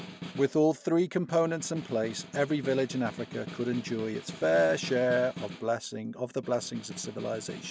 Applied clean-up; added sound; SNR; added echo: none; Snare drum; 14 dB; none.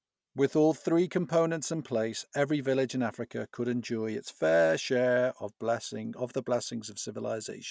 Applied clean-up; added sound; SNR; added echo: none; none; none; none.